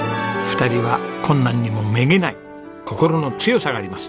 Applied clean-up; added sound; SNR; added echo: none; none; none; none.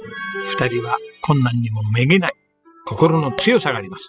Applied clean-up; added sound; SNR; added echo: classical method spectral subtraction.